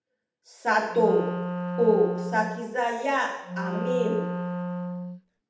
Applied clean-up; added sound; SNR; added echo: none; Wind instrument, woodwind instrument; 5 dB; reverberation time 0.8 s.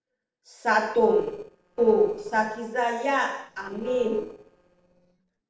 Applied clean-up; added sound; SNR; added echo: neural separator model SepFormer DNS4.